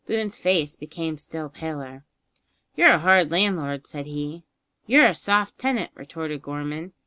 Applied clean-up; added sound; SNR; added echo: none; none; none; none.